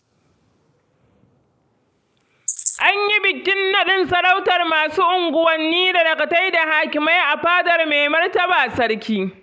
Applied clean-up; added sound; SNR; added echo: neural mask model Resemble Enhance denoiser.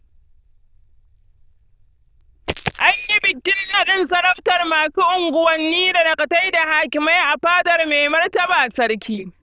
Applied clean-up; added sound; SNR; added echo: neural diffusion model UNIVERSE++.